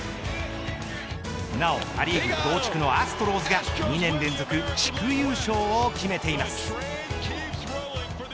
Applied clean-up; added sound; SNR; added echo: none; none; none; none.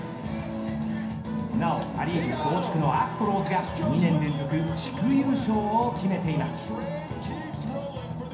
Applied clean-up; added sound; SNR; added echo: none; none; none; reverberation time 0.6 s.